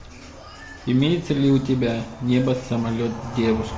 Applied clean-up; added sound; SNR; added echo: none; none; none; none.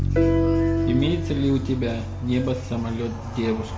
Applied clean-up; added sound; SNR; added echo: none; Piano + Bass guitar; -1 dB; none.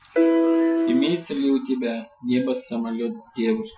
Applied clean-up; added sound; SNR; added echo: classical method Wiener filter.